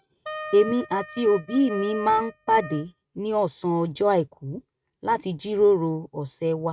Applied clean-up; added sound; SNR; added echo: neural mask model RNNoise.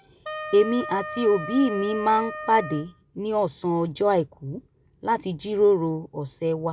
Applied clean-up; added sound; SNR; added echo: none; Wind instrument, woodwind instrument; 14 dB; none.